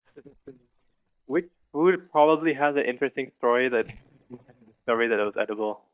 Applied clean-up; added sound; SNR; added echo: neural mask model DeepFilterNet 3.